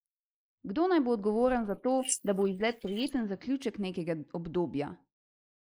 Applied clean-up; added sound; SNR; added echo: neural mask model Resemble Enhance denoiser.